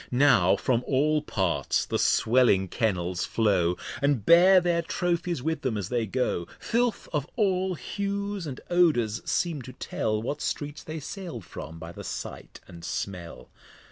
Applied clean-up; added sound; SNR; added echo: none; none; none; none.